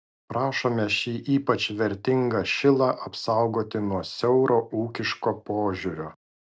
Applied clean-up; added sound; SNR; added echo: none; none; none; none.